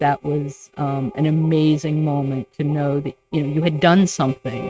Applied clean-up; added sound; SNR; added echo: neural mask model RNNoise.